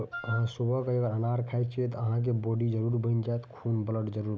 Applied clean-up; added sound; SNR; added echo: none; Wind instrument, woodwind instrument; 11 dB; none.